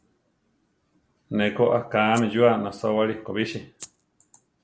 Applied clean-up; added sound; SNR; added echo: none; Rattle (instrument); 18 dB; none.